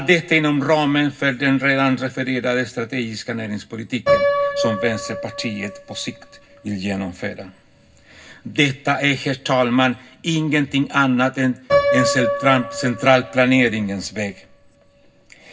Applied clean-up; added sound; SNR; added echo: none; Piano; 7 dB; reverberation time 0.4 s.